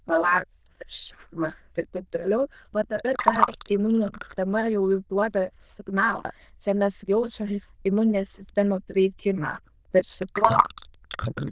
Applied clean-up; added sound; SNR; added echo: neural diffusion model UNIVERSE++.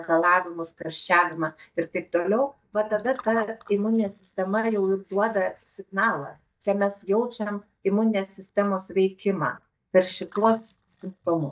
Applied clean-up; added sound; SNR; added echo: neural mask model DeepFilterNet 3.